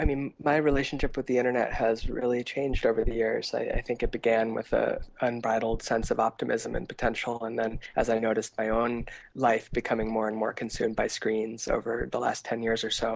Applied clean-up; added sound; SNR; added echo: none; none; none; none.